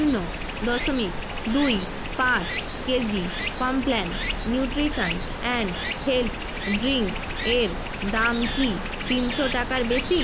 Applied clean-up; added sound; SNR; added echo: none; Stream; 3 dB; none.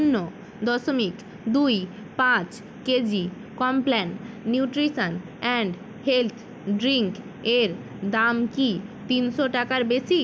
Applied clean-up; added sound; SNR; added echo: none; none; none; none.